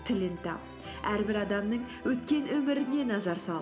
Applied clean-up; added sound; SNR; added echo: none; none; none; none.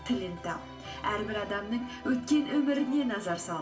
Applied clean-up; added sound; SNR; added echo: none; none; none; reverberation time 0.2 s.